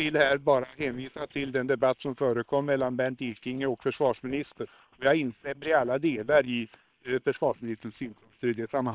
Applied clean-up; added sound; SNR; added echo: neural separator model SepFormer WHAM!.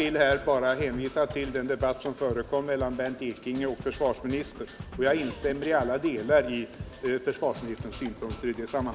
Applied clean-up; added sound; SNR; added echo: none; Percussion; 15 dB; none.